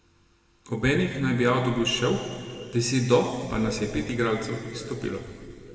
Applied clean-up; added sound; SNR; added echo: none; none; none; reverberation time 2.3 s.